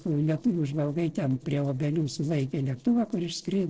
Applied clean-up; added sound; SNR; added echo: neural separator model SepFormer DNS4.